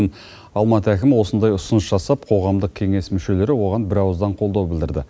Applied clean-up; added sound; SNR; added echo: none; none; none; none.